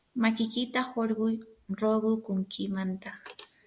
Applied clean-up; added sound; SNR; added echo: none; none; none; none.